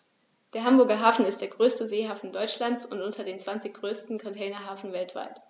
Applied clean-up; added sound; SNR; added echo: none; none; none; none.